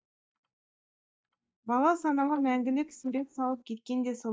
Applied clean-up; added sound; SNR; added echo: neural mask model DeepFilterNet 3.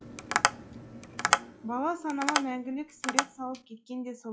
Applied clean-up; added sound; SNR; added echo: classical method log-MMSE.